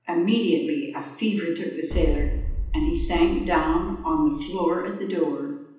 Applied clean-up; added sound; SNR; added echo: none; Boom; 3 dB; reverberation time 0.9 s.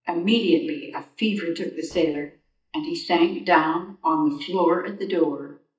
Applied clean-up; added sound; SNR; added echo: neural mask model DeepFilterNet 3.